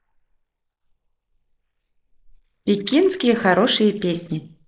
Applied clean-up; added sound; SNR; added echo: neural mask model Resemble Enhance denoiser.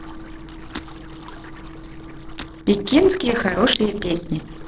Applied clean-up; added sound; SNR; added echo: neural separator model SepFormer DNS4.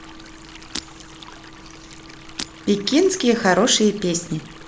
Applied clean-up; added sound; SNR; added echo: none; Stream + Shatter; 17 dB; none.